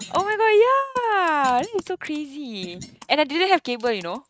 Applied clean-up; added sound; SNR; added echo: neural mask model RNNoise.